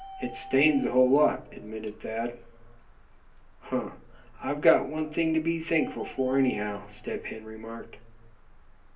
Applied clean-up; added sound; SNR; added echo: none; Bird; 20 dB; reverberation time 0.3 s.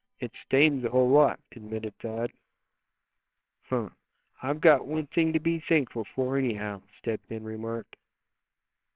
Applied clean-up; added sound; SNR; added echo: neural separator model SepFormer WHAMR!.